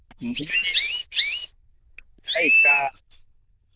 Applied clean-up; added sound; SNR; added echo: neural diffusion model UNIVERSE++.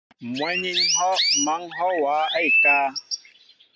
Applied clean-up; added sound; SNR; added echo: none; Chirp, tweet; -2 dB; none.